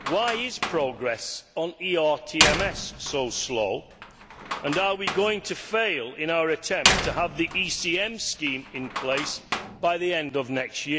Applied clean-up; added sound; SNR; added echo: none; Slam; 4 dB; none.